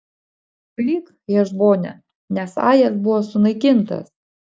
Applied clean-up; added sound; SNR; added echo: none; none; none; none.